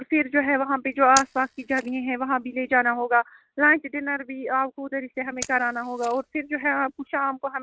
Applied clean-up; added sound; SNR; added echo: neural mask model RNNoise.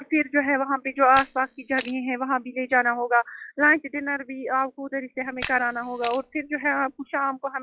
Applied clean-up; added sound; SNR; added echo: classical method log-MMSE.